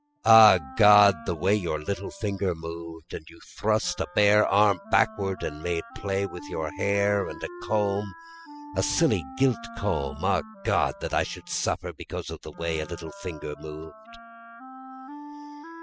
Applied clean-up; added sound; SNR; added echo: classical method spectral subtraction.